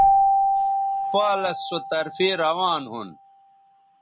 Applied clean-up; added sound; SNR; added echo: none; Keyboard (musical); -2 dB; none.